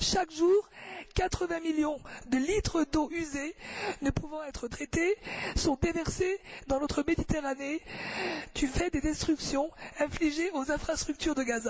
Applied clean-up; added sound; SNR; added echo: none; none; none; none.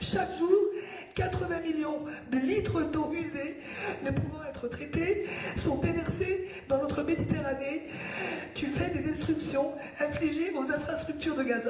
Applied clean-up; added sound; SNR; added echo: none; none; none; reverberation time 0.8 s.